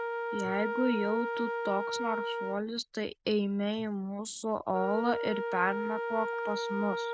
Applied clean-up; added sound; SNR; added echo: none; Wind instrument, woodwind instrument; 3 dB; none.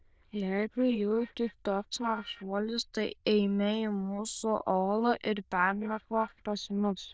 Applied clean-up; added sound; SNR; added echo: neural diffusion model UNIVERSE++.